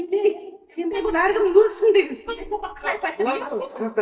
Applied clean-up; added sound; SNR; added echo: neural mask model DeepFilterNet 3.